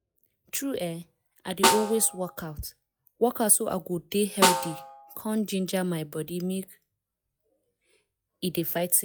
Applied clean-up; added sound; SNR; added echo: classical method log-MMSE.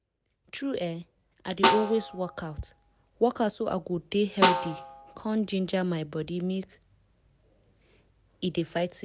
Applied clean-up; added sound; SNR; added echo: none; Snare drum; 1 dB; none.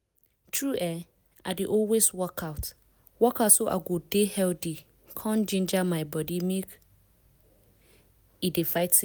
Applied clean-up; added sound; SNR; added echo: none; none; none; none.